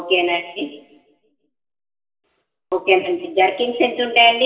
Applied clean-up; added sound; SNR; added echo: none; none; none; reverberation time 1.0 s.